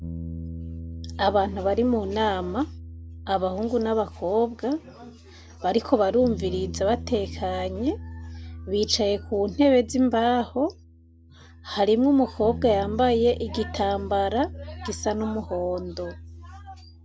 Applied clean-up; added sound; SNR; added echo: none; Bass guitar; 12 dB; none.